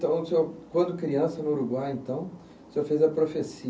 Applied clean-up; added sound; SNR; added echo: none; none; none; none.